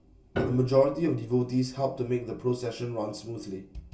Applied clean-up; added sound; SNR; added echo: none; Piano; 11 dB; reverberation time 0.1 s.